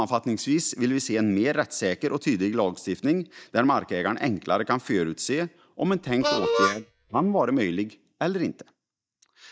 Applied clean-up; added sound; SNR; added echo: neural mask model DeepFilterNet 3.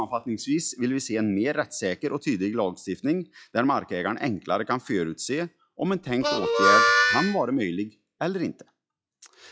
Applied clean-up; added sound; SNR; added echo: classical method log-MMSE.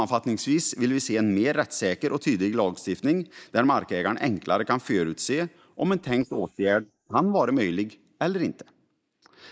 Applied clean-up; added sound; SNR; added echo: neural mask model Resemble Enhance denoiser.